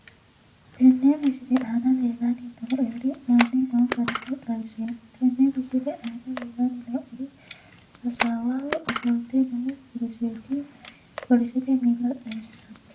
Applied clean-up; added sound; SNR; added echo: none; Camera; 12 dB; reverberation time 0.2 s.